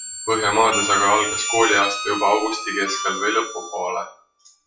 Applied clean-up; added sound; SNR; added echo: classical method WPE with log-MMSE.